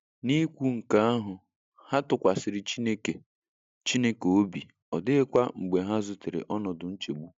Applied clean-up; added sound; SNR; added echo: none; none; none; none.